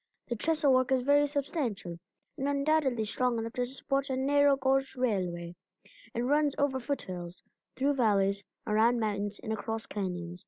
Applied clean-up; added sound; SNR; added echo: none; none; none; none.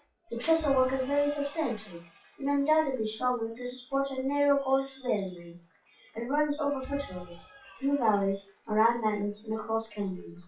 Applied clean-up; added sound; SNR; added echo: classical method WPE with log-MMSE.